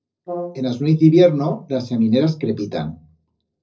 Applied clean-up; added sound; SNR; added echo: neural separator model SepFormer DNS4.